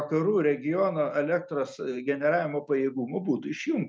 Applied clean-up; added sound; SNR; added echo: none; none; none; none.